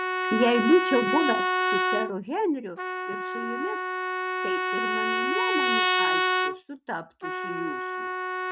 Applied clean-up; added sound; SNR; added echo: neural mask model RNNoise.